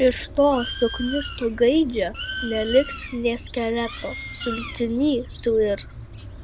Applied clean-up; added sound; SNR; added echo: none; Bird; 11 dB; none.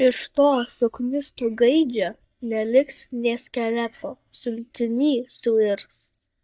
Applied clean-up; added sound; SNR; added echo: neural mask model DeepFilterNet 3.